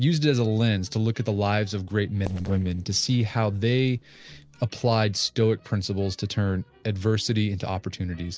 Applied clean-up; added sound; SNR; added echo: neural separator model SepFormer DNS4.